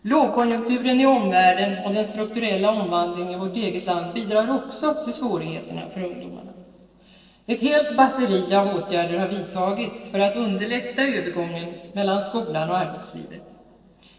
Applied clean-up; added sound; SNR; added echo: neural separator model SepFormer DNS4.